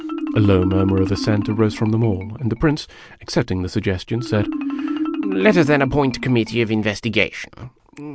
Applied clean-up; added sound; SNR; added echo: none; Marimba, xylophone; 8 dB; none.